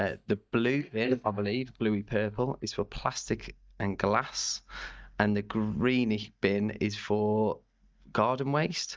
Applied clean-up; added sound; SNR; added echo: neural mask model DeepFilterNet 3.